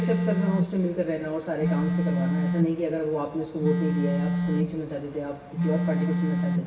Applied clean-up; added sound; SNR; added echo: none; Telephone; -2 dB; reverberation time 1.3 s.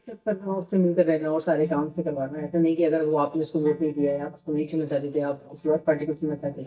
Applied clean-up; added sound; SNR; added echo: neural mask model DeepFilterNet 3.